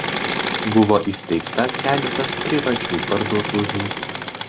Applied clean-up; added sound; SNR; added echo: none; Engine / Mechanisms; 3 dB; none.